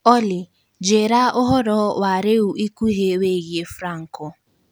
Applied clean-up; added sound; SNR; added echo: none; none; none; none.